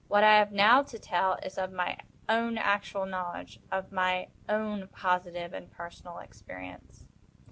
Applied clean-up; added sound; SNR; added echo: none; none; none; none.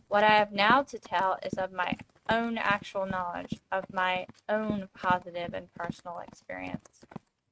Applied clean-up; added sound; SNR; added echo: neural mask model RNNoise.